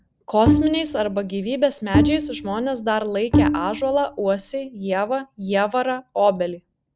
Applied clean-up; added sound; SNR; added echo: none; Bowed string instrument; 0 dB; none.